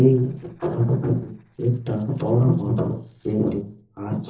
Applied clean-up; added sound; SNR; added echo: neural separator model SepFormer DNS4.